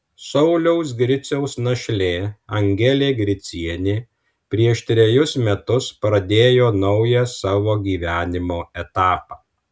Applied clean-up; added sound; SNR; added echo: none; none; none; none.